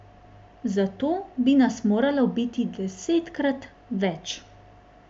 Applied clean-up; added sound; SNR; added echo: none; none; none; none.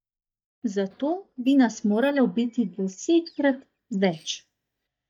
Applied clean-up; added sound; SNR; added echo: neural mask model DeepFilterNet 3.